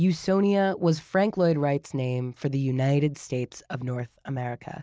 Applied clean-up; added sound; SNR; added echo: none; none; none; none.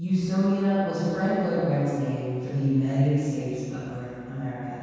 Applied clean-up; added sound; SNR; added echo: none; none; none; reverberation time 2.1 s.